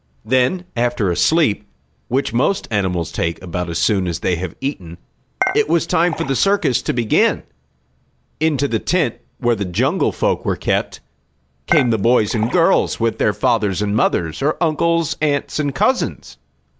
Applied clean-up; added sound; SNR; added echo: none; Dishes, pots, and pans / Chink, clink; 8 dB; none.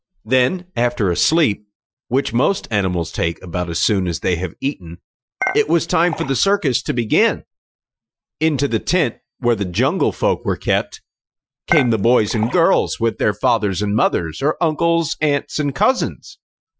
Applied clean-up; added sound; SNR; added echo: classical method Wiener filter.